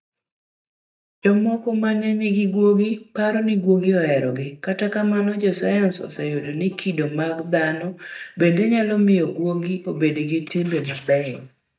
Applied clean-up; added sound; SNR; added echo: neural mask model DeepFilterNet 3.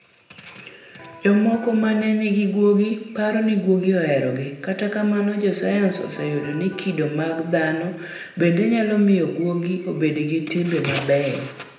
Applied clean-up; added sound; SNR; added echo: none; Electric guitar; 20 dB; reverberation time 0.8 s.